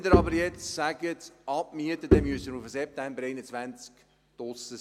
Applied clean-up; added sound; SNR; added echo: none; Bowed string instrument; -3 dB; none.